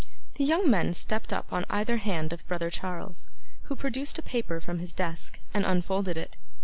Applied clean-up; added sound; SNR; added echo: none; none; none; none.